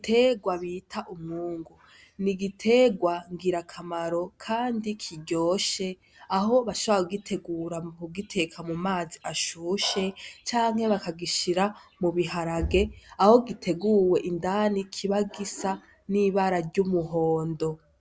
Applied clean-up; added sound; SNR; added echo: none; none; none; none.